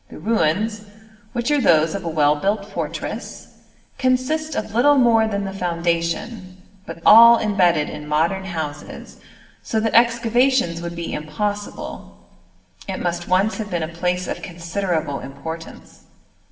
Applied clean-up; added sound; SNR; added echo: none; none; none; reverberation time 1.1 s.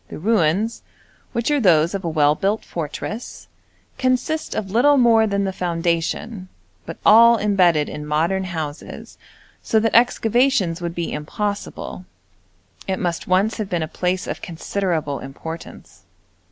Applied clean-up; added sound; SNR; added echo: none; none; none; none.